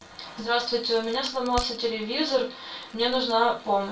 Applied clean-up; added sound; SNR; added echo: none; Crack; 18 dB; reverberation time 0.2 s.